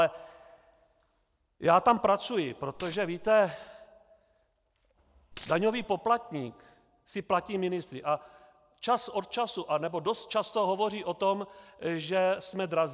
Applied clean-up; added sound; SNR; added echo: none; Coin (dropping); 11 dB; none.